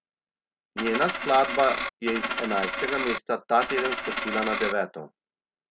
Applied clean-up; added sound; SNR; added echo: none; Coin (dropping); 1 dB; none.